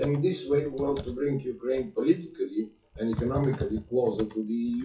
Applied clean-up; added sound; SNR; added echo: classical method WPE with log-MMSE.